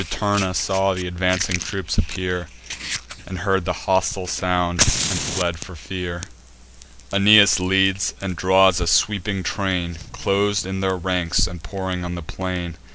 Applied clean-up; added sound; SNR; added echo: none; Fire; 10 dB; none.